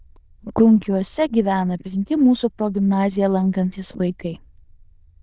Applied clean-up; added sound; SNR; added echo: neural diffusion model UNIVERSE++.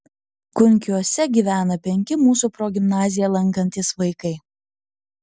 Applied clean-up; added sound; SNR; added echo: none; none; none; none.